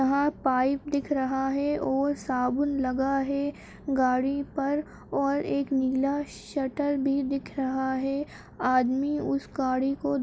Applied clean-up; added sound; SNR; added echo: none; none; none; none.